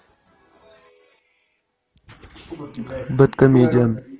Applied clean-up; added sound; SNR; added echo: none; none; none; none.